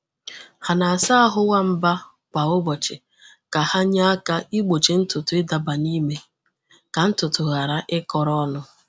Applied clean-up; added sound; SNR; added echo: none; Snare drum; 16 dB; none.